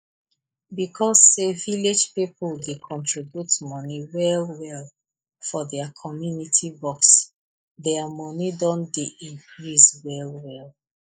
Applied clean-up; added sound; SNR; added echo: neural mask model Resemble Enhance denoiser.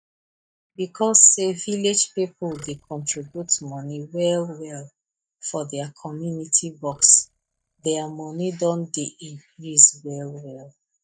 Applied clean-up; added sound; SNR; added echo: neural mask model DeepFilterNet 3.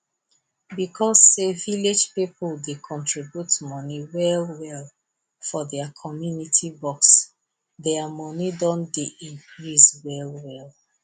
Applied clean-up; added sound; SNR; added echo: none; none; none; none.